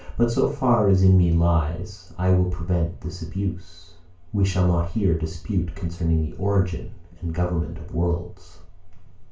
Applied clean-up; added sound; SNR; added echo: none; none; none; reverberation time 0.2 s.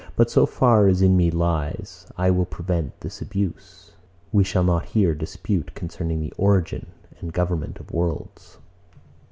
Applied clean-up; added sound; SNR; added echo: none; none; none; none.